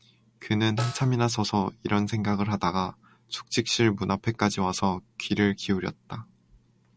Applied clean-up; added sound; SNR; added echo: none; Snare drum; 15 dB; none.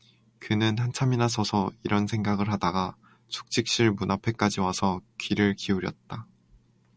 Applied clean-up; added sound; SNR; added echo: none; none; none; none.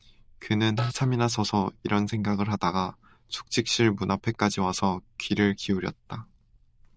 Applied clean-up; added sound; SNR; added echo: neural diffusion model UNIVERSE++.